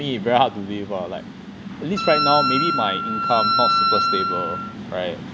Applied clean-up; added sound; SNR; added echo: none; Wind instrument, woodwind instrument; -2 dB; none.